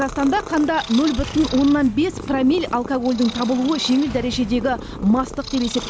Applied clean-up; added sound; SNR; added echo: none; Purr; 15 dB; none.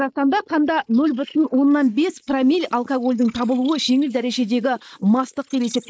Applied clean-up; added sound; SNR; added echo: neural mask model Resemble Enhance denoiser.